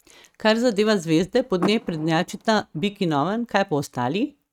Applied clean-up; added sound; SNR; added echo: neural mask model RNNoise.